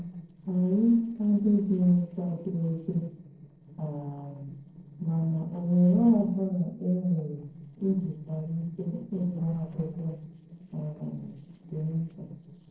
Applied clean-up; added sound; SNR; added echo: neural separator model SepFormer DNS4.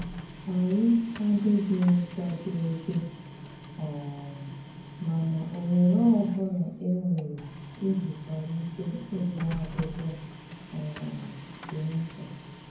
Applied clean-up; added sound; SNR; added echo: none; Printer; 13 dB; reverberation time 0.9 s.